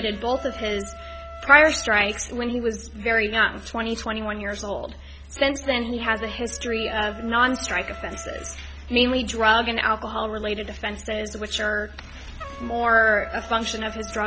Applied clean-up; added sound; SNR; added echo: none; Trumpet; 19 dB; none.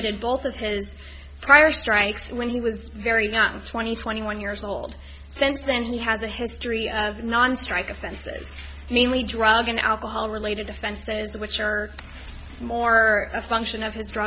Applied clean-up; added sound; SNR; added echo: none; none; none; none.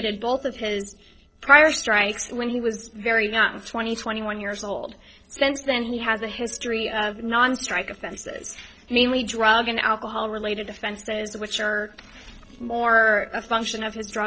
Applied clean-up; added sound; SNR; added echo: neural separator model SepFormer DNS4.